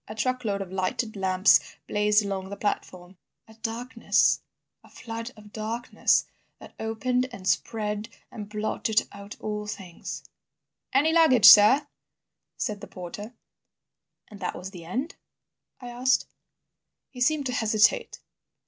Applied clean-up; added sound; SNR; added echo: none; none; none; none.